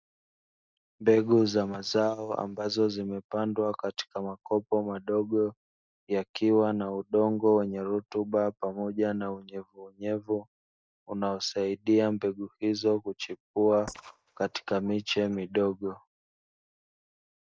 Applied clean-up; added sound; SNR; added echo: neural mask model DeepFilterNet 3.